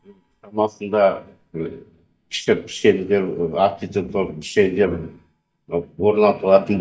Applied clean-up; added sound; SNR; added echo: neural mask model DeepFilterNet 3.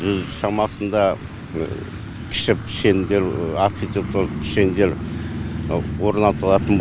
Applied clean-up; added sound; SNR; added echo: none; none; none; none.